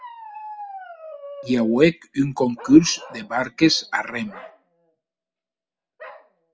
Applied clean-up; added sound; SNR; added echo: none; Bark; 18 dB; none.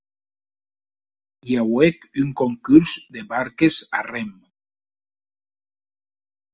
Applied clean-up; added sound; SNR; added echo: none; none; none; none.